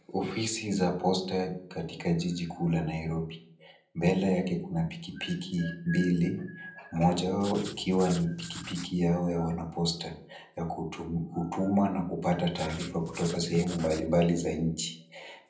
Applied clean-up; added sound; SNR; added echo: none; Writing; 15 dB; reverberation time 0.6 s.